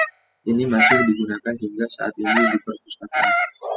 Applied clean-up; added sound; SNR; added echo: classical method spectral subtraction.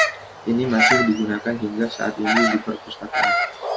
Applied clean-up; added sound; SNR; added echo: none; Bird vocalization, bird call, bird song; -1 dB; none.